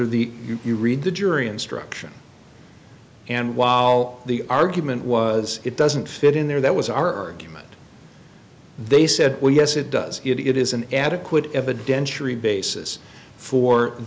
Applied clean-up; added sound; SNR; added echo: none; none; none; none.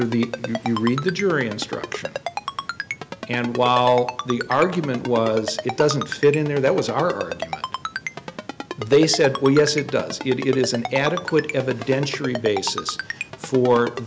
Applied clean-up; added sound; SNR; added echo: none; Ringtone; 9 dB; none.